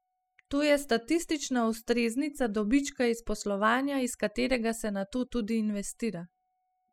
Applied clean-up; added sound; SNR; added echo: classical method spectral subtraction.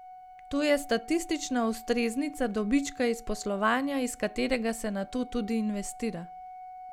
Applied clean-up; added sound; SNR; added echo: none; Organ; 17 dB; none.